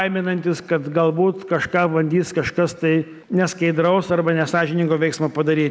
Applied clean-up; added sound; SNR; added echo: none; none; none; none.